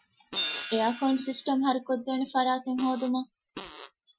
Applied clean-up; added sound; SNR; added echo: classical method Wiener filter.